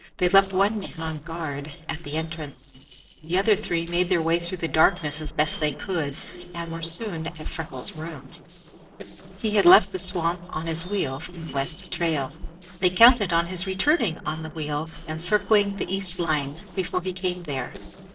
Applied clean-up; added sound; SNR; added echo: neural separator model SepFormer DNS4.